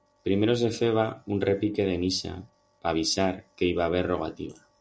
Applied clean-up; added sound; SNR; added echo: none; none; none; none.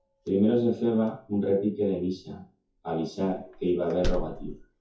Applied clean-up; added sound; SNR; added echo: classical method WPE with log-MMSE.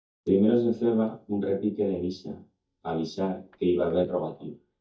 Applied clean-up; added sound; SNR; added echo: neural mask model DeepFilterNet 3.